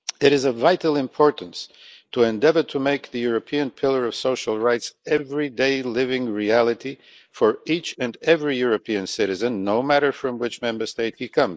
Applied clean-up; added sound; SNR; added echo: neural mask model Resemble Enhance denoiser.